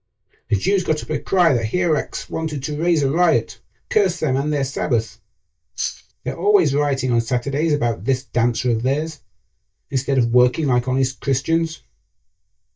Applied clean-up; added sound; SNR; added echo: neural mask model DeepFilterNet 3.